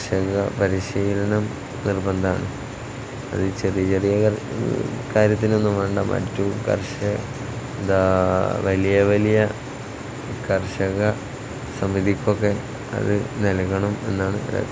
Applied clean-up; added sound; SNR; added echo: none; none; none; none.